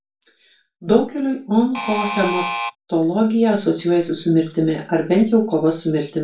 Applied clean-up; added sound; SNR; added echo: none; Alarm; 5 dB; reverberation time 0.3 s.